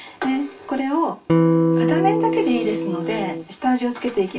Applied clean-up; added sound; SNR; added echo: none; Electric guitar; -4 dB; reverberation time 0.2 s.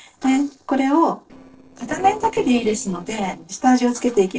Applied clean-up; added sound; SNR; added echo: neural separator model SepFormer DNS4.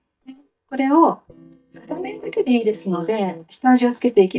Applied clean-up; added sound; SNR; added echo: neural mask model DeepFilterNet 3.